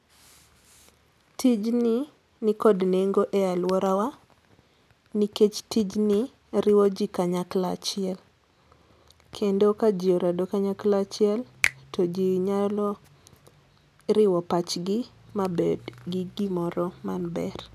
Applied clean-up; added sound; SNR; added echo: none; Finger snapping; 9 dB; none.